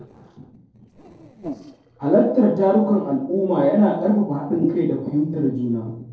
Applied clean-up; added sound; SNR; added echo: neural separator model SepFormer DNS4.